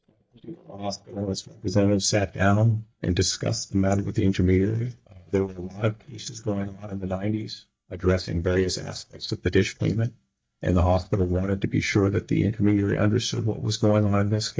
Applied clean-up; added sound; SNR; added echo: neural mask model DeepFilterNet 3.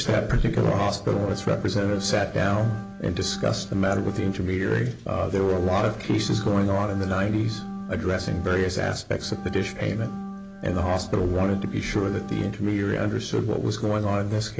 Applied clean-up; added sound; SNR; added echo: none; Organ; 12 dB; none.